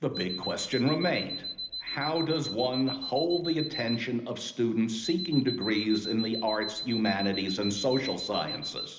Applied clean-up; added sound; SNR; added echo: none; Alarm; 8 dB; reverberation time 0.8 s.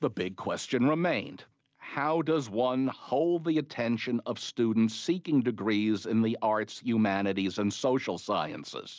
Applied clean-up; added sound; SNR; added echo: none; none; none; none.